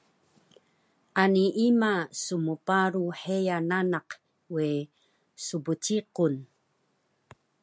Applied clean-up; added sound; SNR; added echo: none; none; none; none.